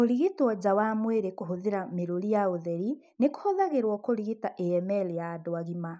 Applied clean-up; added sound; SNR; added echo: none; none; none; none.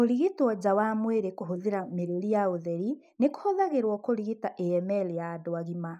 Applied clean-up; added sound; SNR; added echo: neural mask model Resemble Enhance denoiser.